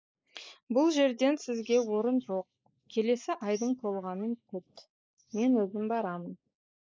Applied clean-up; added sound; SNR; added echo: neural mask model Resemble Enhance denoiser.